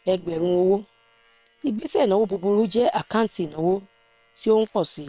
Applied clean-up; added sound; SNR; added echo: neural separator model SepFormer WHAM!.